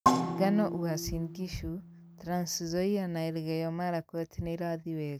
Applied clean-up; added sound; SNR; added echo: none; Percussion; 2 dB; none.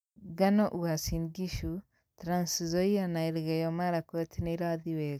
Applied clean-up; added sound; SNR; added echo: none; none; none; none.